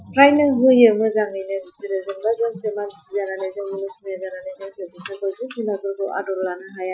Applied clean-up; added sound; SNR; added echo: classical method Wiener filter.